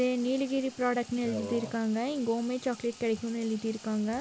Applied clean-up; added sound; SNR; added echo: none; Bathtub (filling or washing) / Water tap, faucet; 15 dB; none.